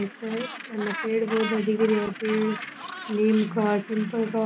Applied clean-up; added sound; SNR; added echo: none; Gull, seagull; 11 dB; none.